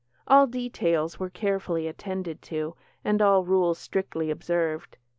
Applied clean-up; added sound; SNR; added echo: none; none; none; none.